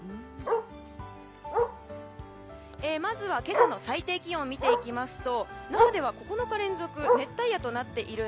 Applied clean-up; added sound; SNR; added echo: none; Bark; -1 dB; none.